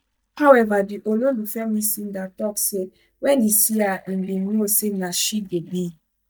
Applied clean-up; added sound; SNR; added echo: neural mask model DeepFilterNet 3.